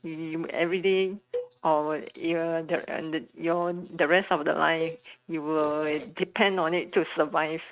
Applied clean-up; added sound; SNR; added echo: neural mask model RNNoise.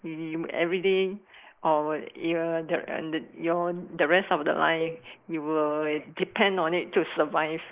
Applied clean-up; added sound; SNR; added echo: neural mask model Resemble Enhance denoiser.